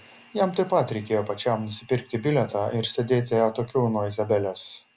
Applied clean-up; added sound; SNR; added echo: none; none; none; none.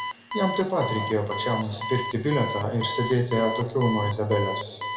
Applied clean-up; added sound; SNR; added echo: none; Alarm; 7 dB; reverberation time 1.5 s.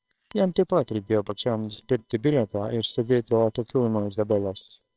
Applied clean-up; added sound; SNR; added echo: neural separator model SepFormer WHAMR!.